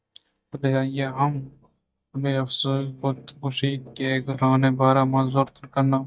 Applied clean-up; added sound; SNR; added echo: neural mask model DeepFilterNet 3.